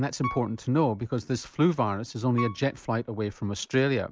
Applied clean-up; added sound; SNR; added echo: none; Piano; 15 dB; none.